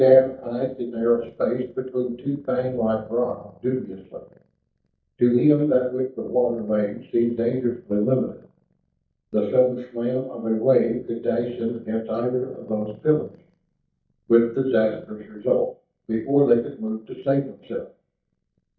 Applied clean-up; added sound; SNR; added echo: neural mask model DeepFilterNet 3.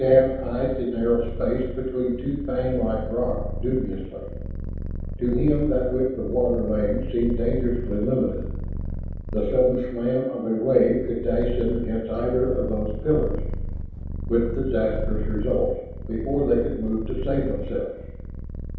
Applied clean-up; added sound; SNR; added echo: none; Purr; 5 dB; reverberation time 0.9 s.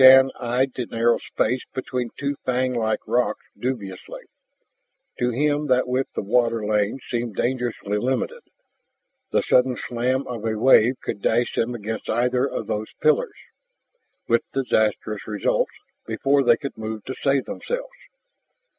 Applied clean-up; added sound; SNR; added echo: none; none; none; none.